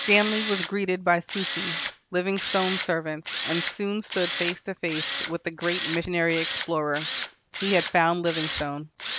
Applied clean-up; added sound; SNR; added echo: none; Tools; 4 dB; none.